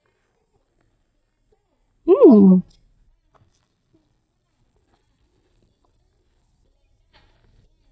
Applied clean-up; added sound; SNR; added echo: neural mask model DeepFilterNet 3.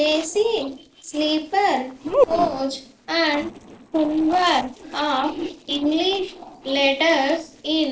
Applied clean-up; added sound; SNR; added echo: neural separator model SepFormer DNS4.